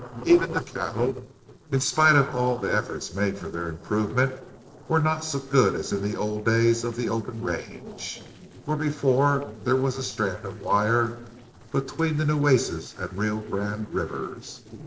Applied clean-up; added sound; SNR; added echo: neural separator model SepFormer DNS4.